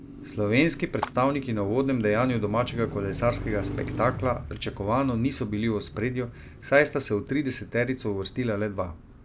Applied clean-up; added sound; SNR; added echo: none; Car passing by + Clapping; 11 dB; none.